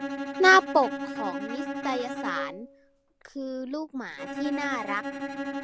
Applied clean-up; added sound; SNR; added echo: none; Bowed string instrument; 7 dB; none.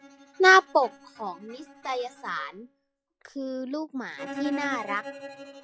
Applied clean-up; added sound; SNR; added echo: classical method log-MMSE.